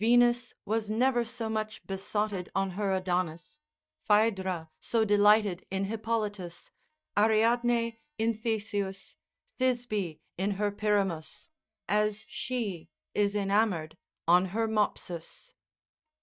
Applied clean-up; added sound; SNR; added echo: neural mask model DeepFilterNet 3.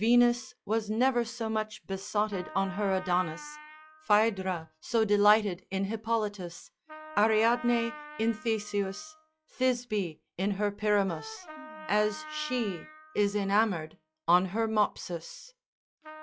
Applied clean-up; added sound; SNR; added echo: classical method log-MMSE.